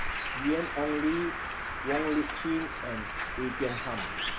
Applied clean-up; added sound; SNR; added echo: none; Bird; 2 dB; none.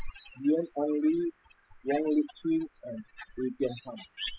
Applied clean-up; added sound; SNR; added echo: classical method spectral subtraction.